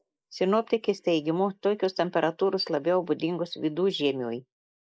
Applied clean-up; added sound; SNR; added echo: neural mask model Resemble Enhance denoiser.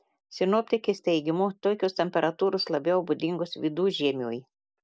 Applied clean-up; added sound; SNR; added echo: none; none; none; none.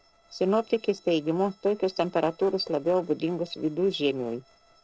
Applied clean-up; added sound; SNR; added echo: neural separator model SepFormer DNS4.